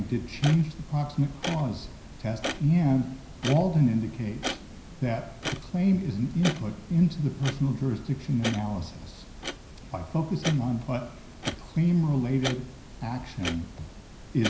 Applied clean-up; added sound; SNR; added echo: none; Clock; 11 dB; reverberation time 0.5 s.